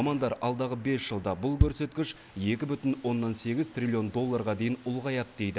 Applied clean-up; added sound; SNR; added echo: none; Bass drum; 4 dB; none.